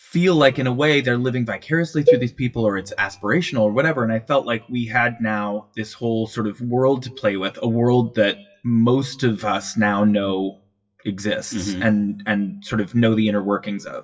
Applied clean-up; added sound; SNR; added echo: classical method WPE with log-MMSE.